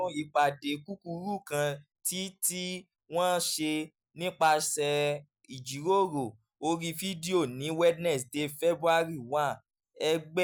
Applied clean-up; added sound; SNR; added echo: none; none; none; none.